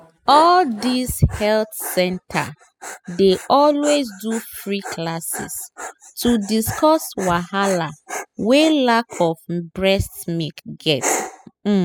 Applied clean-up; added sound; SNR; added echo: classical method spectral subtraction.